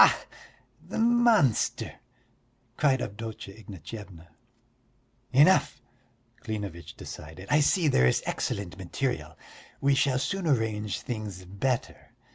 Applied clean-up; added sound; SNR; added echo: none; none; none; none.